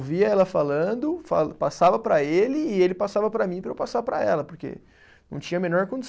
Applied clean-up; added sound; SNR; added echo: none; none; none; none.